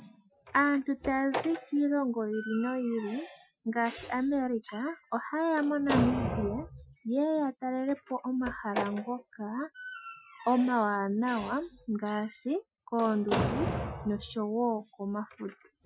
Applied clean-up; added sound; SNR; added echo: classical method Wiener filter.